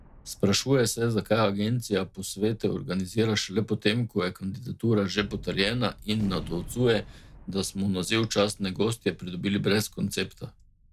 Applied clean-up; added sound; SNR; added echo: none; Gunshot, gunfire; 20 dB; none.